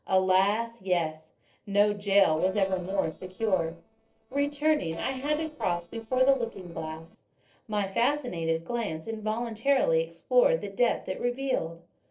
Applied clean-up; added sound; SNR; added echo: neural separator model SepFormer DNS4.